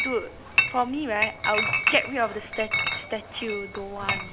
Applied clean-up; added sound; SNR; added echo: none; Chatter / Chink, clink; 0 dB; none.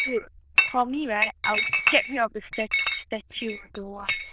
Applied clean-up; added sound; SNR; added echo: neural diffusion model UNIVERSE++.